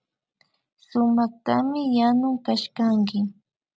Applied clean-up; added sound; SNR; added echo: none; none; none; none.